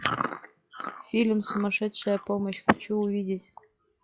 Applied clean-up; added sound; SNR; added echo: classical method log-MMSE.